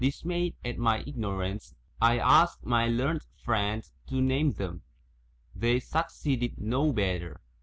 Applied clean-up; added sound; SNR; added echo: none; none; none; none.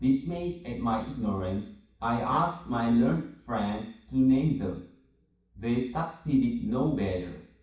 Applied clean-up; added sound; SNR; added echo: none; none; none; reverberation time 0.6 s.